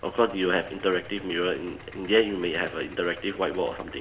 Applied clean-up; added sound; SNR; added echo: none; Idling; 19 dB; reverberation time 2.1 s.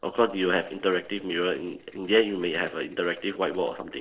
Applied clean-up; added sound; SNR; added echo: neural separator model SepFormer DNS4.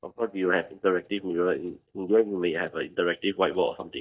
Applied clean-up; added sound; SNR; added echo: neural mask model DeepFilterNet 3.